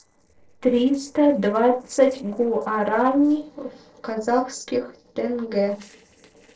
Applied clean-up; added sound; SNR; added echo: neural separator model SepFormer DNS4.